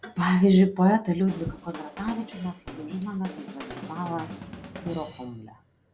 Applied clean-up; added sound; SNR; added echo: none; Drum / Drum kit; 16 dB; none.